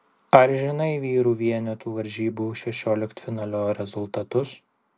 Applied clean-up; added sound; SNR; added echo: none; none; none; none.